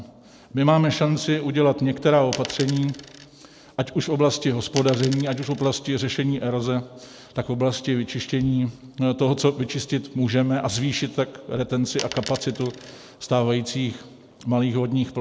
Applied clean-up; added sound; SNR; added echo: none; Coin (dropping); 13 dB; none.